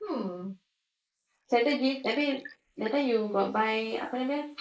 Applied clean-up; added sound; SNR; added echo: neural mask model Resemble Enhance denoiser.